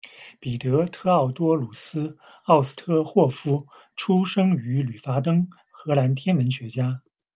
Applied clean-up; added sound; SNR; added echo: none; none; none; none.